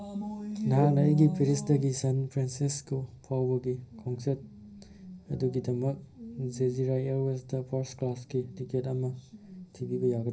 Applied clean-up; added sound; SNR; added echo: none; none; none; reverberation time 0.5 s.